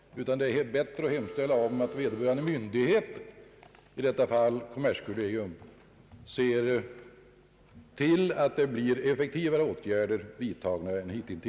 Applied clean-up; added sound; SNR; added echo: none; Telephone; 13 dB; none.